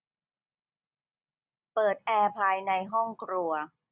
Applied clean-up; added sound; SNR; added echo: none; none; none; none.